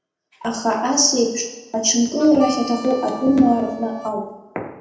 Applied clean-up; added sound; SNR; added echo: none; Harmonica; 15 dB; reverberation time 0.8 s.